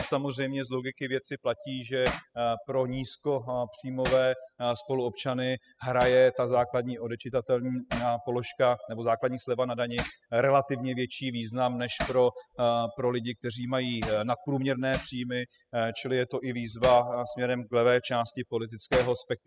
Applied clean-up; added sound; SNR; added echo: classical method spectral subtraction.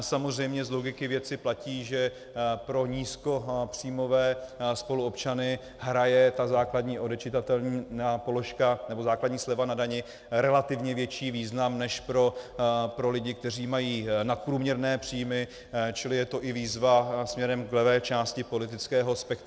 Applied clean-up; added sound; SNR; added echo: none; none; none; none.